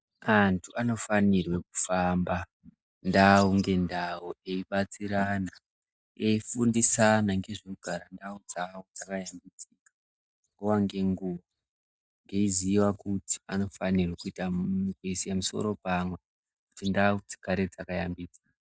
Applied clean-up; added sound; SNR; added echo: neural mask model DeepFilterNet 3.